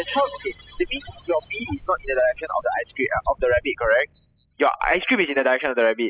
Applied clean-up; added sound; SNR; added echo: classical method spectral subtraction.